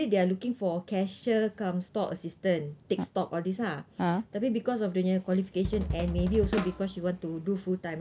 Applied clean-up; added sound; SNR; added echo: none; Drum kit; 5 dB; none.